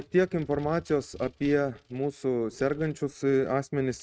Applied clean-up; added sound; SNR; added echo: neural mask model RNNoise.